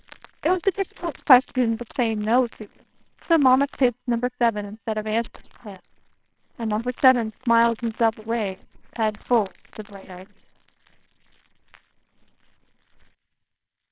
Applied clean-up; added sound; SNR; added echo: neural separator model SepFormer WHAMR!.